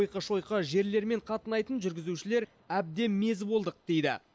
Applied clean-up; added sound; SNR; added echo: none; none; none; none.